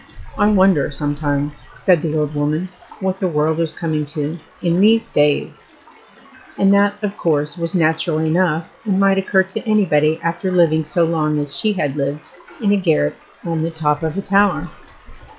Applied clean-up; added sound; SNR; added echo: classical method log-MMSE.